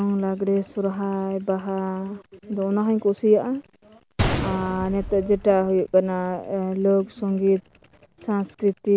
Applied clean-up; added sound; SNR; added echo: none; Gunshot, gunfire; 12 dB; none.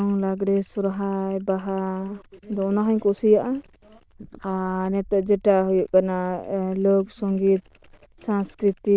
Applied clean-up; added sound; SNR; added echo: neural diffusion model UNIVERSE++.